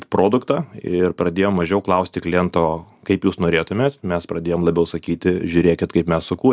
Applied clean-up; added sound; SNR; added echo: none; none; none; none.